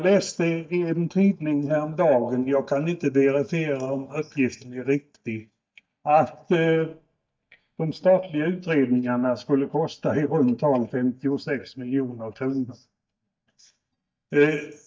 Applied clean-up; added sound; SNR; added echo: neural mask model DeepFilterNet 3.